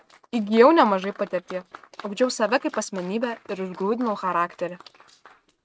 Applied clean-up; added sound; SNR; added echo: neural mask model RNNoise.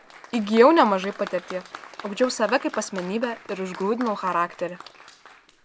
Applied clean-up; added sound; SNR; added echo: none; Applause; 18 dB; none.